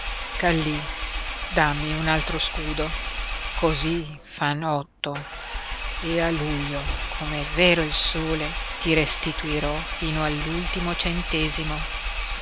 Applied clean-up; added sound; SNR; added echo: none; Engine; 3 dB; none.